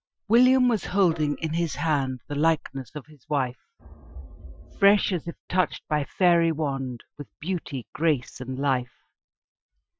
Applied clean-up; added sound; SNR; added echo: classical method Wiener filter.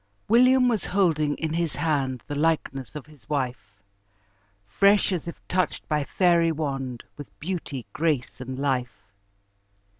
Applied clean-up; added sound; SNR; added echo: none; none; none; none.